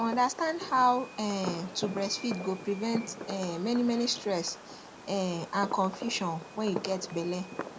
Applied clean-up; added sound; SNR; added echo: none; Fireworks; 11 dB; none.